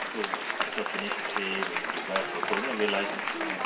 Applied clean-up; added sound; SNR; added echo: none; Applause / Crowd; -3 dB; reverberation time 0.2 s.